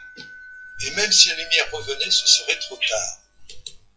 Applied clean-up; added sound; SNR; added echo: classical method log-MMSE.